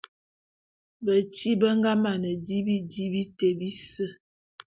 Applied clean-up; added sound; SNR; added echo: none; none; none; none.